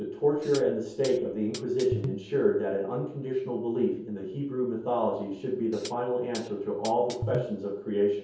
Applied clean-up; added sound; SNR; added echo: none; Hi-hat; 10 dB; reverberation time 0.7 s.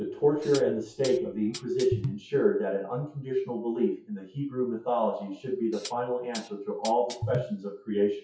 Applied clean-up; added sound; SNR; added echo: classical method WPE with log-MMSE.